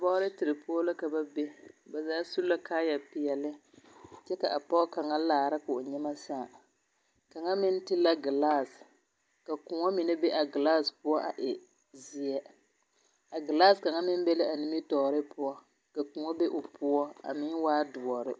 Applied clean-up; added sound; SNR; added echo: none; none; none; none.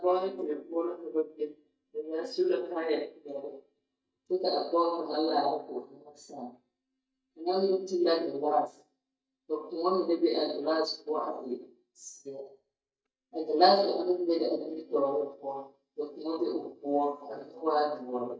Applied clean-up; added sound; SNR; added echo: neural mask model DeepFilterNet 3.